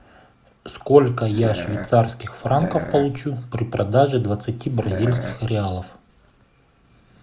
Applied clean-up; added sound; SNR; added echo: none; Burping, eructation; 9 dB; none.